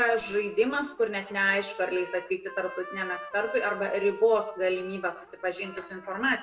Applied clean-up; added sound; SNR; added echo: none; Trumpet; 16 dB; reverberation time 0.5 s.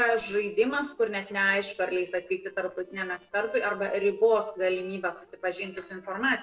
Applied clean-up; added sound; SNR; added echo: neural separator model SepFormer DNS4.